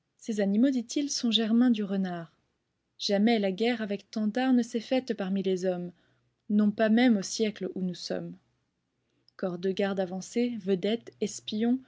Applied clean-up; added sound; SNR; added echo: none; none; none; none.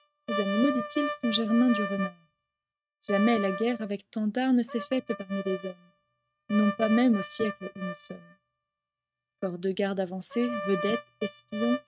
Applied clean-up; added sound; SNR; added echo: neural mask model RNNoise.